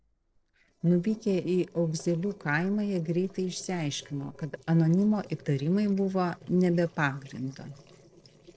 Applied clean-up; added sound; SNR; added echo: neural separator model SepFormer DNS4.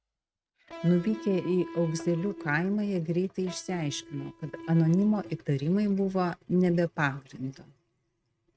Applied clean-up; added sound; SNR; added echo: neural mask model RNNoise.